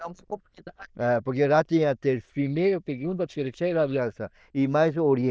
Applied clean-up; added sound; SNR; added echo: neural diffusion model UNIVERSE++.